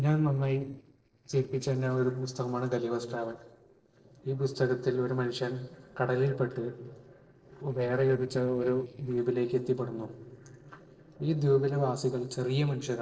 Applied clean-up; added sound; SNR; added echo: neural separator model SepFormer DNS4.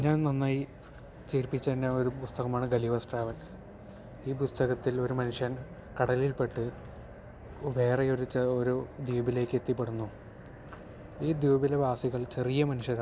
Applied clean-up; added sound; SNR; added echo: none; none; none; none.